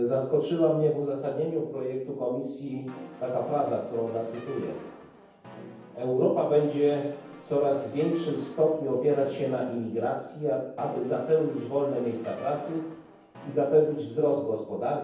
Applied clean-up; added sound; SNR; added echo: none; Brass instrument; 19 dB; reverberation time 0.9 s.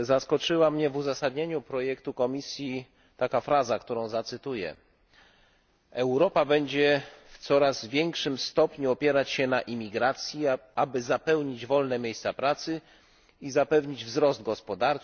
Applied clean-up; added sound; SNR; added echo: none; none; none; none.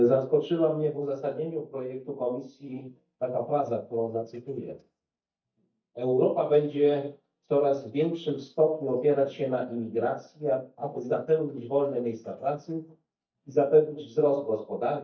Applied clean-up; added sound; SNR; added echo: neural mask model DeepFilterNet 3.